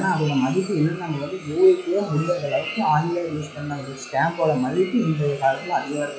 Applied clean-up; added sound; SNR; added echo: classical method log-MMSE.